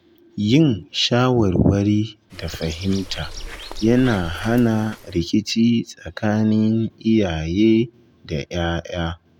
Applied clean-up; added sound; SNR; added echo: none; Bird; 14 dB; none.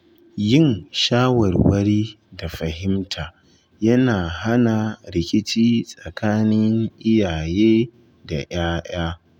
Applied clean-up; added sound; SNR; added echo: none; none; none; none.